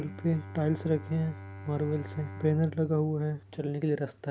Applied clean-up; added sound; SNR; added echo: none; Bowed string instrument; 14 dB; none.